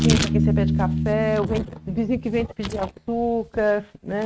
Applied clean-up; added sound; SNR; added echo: neural mask model RNNoise.